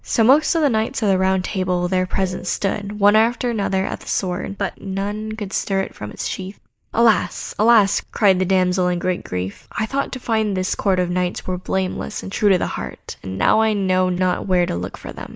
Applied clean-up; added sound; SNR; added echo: neural mask model Resemble Enhance denoiser.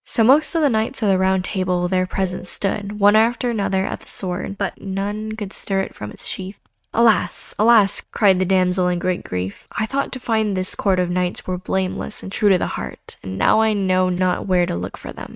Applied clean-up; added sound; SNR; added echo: neural mask model RNNoise.